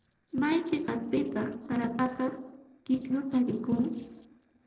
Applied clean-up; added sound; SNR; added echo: neural separator model SepFormer DNS4.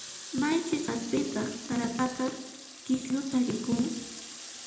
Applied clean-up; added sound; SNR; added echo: none; Water tap, faucet; 13 dB; reverberation time 0.8 s.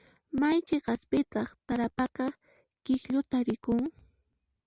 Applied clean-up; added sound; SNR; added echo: none; none; none; none.